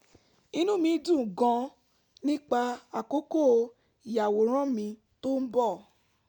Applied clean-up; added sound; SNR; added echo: none; none; none; none.